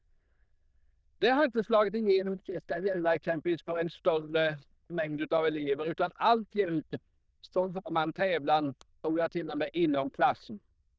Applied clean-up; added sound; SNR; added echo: neural diffusion model UNIVERSE++.